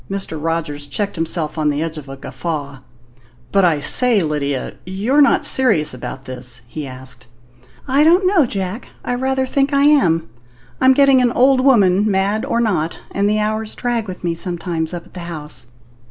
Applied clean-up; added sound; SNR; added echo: none; none; none; none.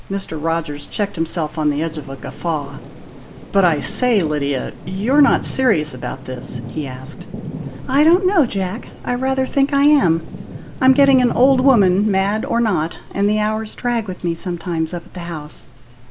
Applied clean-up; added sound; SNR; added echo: none; Thunder / Rain; 13 dB; none.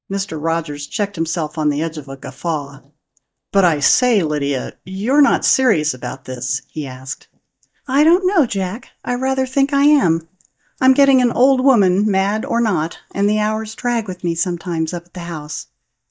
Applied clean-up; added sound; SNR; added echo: neural mask model DeepFilterNet 3.